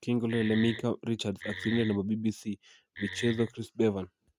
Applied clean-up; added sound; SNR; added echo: neural mask model RNNoise.